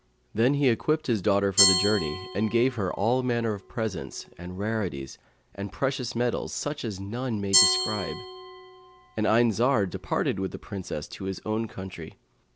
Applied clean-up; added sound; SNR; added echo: none; Glass; 5 dB; none.